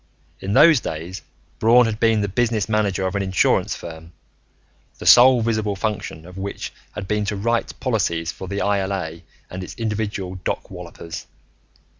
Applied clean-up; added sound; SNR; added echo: none; none; none; none.